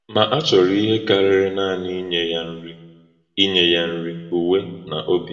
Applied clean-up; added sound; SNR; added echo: none; none; none; reverberation time 1.0 s.